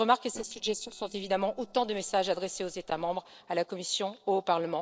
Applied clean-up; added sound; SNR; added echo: neural separator model SepFormer DNS4.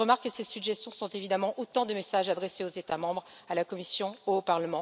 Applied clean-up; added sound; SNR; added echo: none; none; none; none.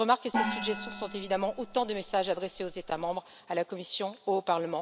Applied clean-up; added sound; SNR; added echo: none; Gong; 6 dB; none.